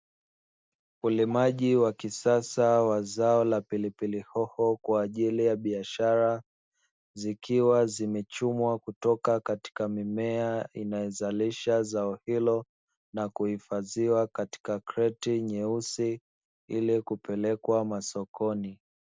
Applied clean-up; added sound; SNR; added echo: none; none; none; none.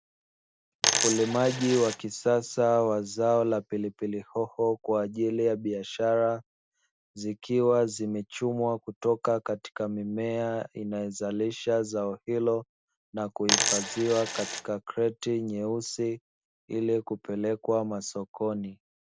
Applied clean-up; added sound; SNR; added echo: none; Coin (dropping); 0 dB; none.